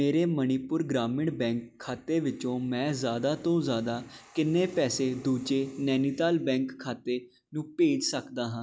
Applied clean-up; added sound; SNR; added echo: none; none; none; none.